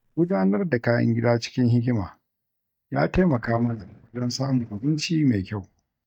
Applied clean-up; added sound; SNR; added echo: neural mask model DeepFilterNet 3.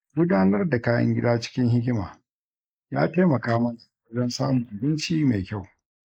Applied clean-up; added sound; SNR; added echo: neural mask model Resemble Enhance denoiser.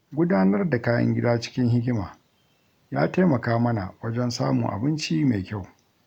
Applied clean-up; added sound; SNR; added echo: none; none; none; none.